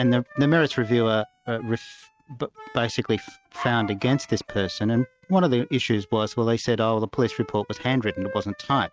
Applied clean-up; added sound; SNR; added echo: neural mask model RNNoise.